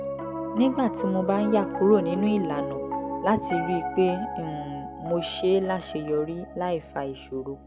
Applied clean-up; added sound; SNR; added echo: none; Piano; 6 dB; none.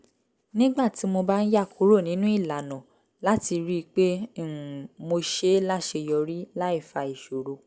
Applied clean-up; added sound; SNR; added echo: none; none; none; none.